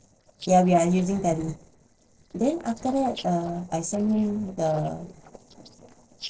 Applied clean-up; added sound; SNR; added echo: neural separator model SepFormer DNS4.